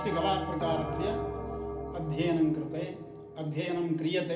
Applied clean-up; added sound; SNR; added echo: none; Bell; 5 dB; reverberation time 0.4 s.